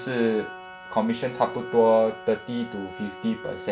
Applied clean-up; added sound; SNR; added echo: none; Organ; 13 dB; none.